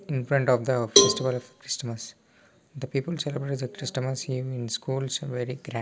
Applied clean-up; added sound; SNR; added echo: none; Cowbell; -2 dB; none.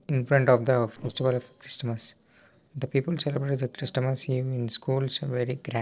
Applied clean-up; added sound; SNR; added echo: neural separator model SepFormer DNS4.